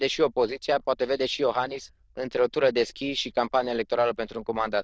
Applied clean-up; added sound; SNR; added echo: neural diffusion model UNIVERSE++.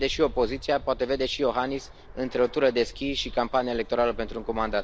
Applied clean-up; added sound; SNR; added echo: none; Fixed-wing aircraft, airplane; 14 dB; none.